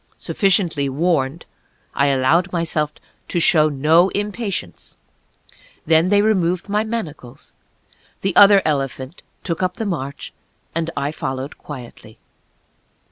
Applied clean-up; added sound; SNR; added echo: none; none; none; none.